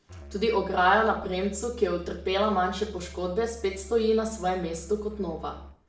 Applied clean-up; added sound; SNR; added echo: none; Musical instrument; 16 dB; reverberation time 0.5 s.